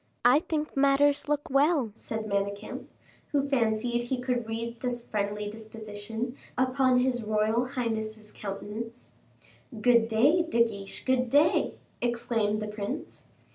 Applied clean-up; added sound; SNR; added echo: none; none; none; none.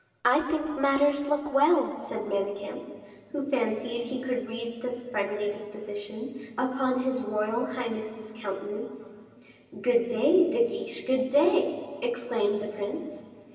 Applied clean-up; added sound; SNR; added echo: none; none; none; reverberation time 2.5 s.